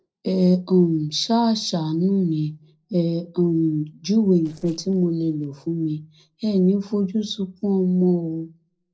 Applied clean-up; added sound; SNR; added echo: neural separator model SepFormer DNS4.